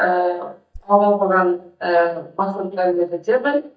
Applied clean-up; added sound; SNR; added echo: neural mask model DeepFilterNet 3.